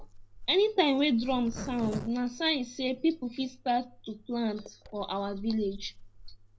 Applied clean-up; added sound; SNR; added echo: none; Zipper (clothing); 14 dB; reverberation time 0.5 s.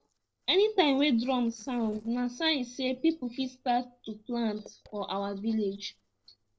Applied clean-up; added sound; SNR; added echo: neural separator model SepFormer DNS4.